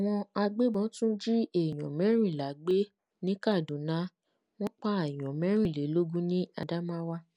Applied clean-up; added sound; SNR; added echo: none; none; none; none.